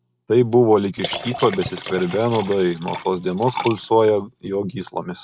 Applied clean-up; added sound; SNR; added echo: none; Liquid; 12 dB; none.